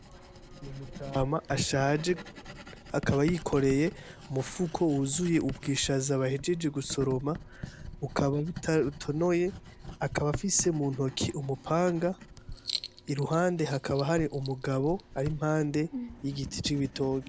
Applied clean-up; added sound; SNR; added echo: none; Writing; 13 dB; none.